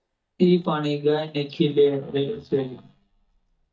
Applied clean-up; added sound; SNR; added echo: neural mask model DeepFilterNet 3.